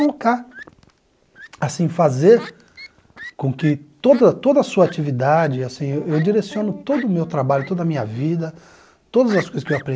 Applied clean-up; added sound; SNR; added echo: none; Fowl + Guitar; 20 dB; none.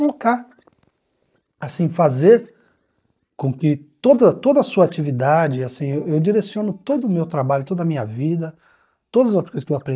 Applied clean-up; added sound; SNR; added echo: neural mask model DeepFilterNet 3.